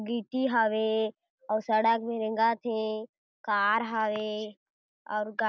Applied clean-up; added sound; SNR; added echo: none; none; none; none.